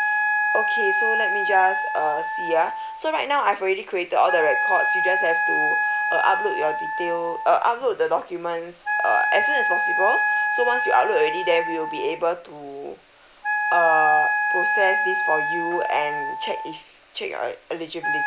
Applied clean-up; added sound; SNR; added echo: none; Wind instrument, woodwind instrument; 0 dB; none.